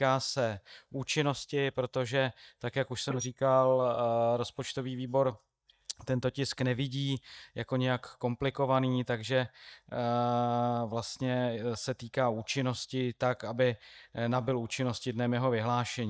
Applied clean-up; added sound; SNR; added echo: neural mask model DeepFilterNet 3.